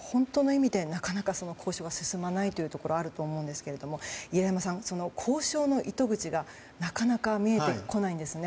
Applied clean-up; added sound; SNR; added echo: none; none; none; none.